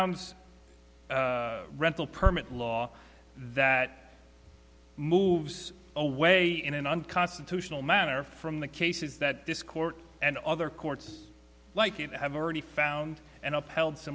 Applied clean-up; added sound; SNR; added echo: none; none; none; none.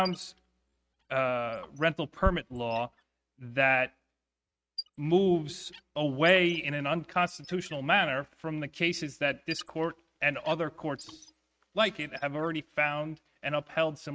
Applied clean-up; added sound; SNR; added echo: neural mask model RNNoise.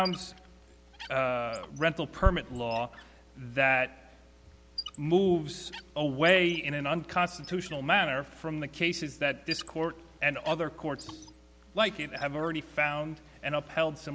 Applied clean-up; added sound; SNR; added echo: none; Squeak; 19 dB; none.